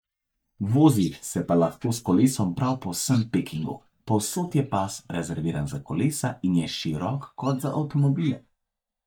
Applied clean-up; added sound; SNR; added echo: neural mask model DeepFilterNet 3.